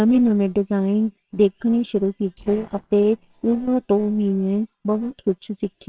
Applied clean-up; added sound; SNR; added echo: neural separator model SepFormer WHAMR!.